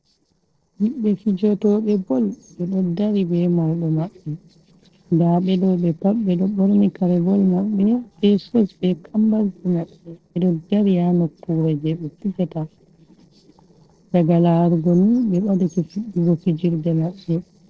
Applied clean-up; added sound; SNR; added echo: neural separator model SepFormer DNS4.